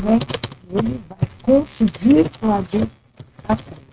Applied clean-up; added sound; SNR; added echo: neural mask model RNNoise.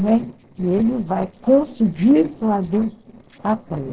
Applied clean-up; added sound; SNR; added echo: neural separator model SepFormer DNS4.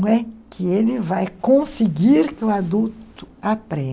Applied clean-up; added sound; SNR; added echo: none; none; none; none.